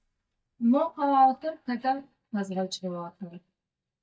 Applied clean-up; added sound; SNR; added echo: neural mask model DeepFilterNet 3.